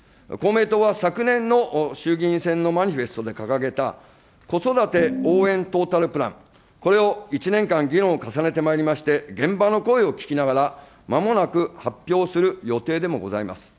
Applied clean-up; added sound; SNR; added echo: none; Piano; 4 dB; none.